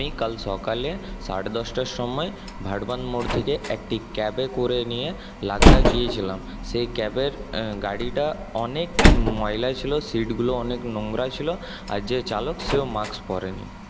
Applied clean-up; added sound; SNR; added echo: none; Slam; -2 dB; none.